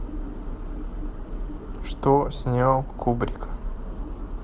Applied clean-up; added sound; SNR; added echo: none; none; none; none.